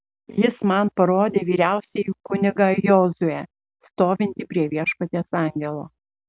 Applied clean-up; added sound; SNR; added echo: none; none; none; none.